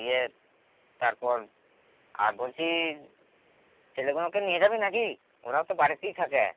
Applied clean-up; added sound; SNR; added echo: none; none; none; none.